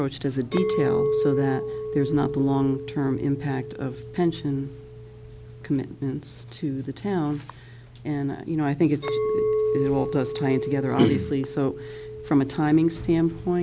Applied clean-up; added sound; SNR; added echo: none; Chink, clink; 5 dB; none.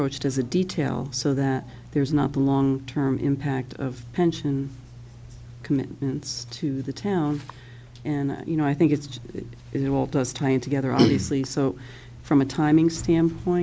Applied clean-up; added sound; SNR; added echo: none; none; none; none.